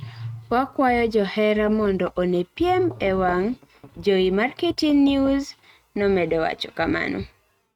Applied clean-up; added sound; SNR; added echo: neural mask model RNNoise.